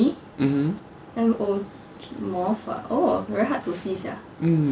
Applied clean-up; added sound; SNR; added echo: none; none; none; none.